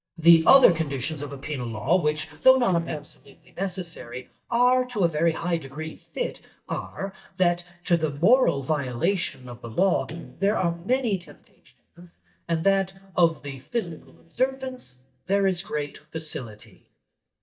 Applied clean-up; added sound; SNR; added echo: neural mask model DeepFilterNet 3.